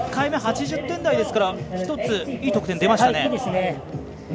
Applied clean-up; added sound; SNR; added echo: none; none; none; none.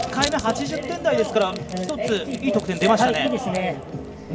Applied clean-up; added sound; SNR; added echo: none; Crushing; 15 dB; reverberation time 1.2 s.